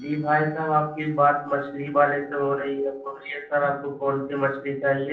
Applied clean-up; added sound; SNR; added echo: neural separator model SepFormer DNS4.